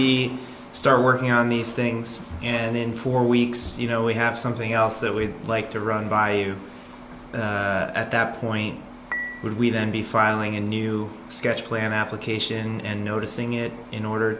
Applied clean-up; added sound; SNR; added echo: none; Dishes, pots, and pans / Chink, clink; 11 dB; none.